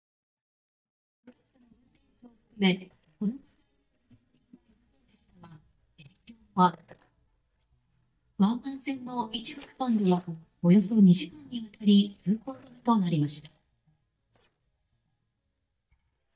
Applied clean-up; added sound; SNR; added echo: neural mask model DeepFilterNet 3.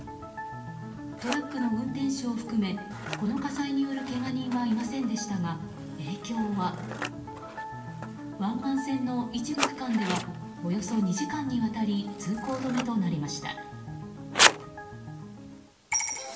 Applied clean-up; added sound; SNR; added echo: none; Scissors; 5 dB; reverberation time 0.8 s.